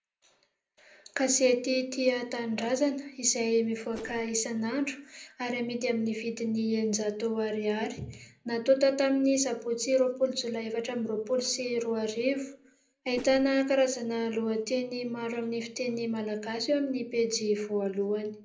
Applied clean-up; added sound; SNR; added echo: neural separator model SepFormer DNS4.